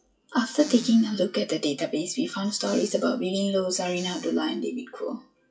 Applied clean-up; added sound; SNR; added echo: classical method WPE with log-MMSE.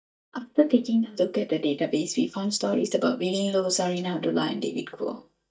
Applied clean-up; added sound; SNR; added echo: neural mask model DeepFilterNet 3.